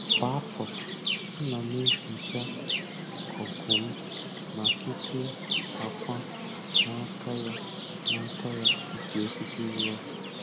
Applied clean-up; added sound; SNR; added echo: none; Chirp, tweet; -5 dB; none.